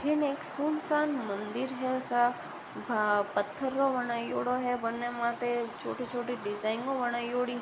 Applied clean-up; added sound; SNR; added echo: none; none; none; none.